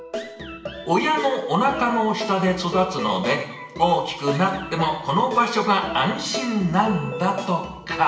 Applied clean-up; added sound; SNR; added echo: none; none; none; reverberation time 0.8 s.